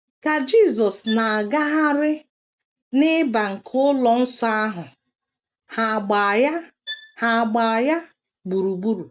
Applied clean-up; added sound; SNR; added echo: none; Bowed string instrument; 17 dB; none.